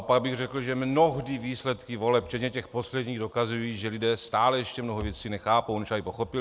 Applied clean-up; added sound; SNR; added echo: none; none; none; none.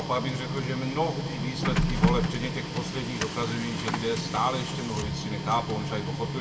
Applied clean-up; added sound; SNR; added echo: none; Printer; -1 dB; reverberation time 1.5 s.